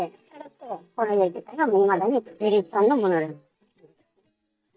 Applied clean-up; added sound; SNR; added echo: neural mask model DeepFilterNet 3.